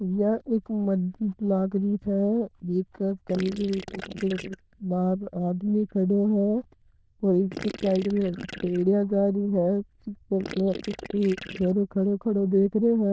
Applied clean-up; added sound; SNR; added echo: neural diffusion model UNIVERSE++.